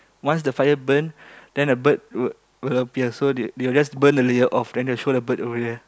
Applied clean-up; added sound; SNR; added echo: none; none; none; none.